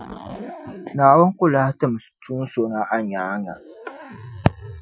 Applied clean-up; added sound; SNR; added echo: classical method Wiener filter.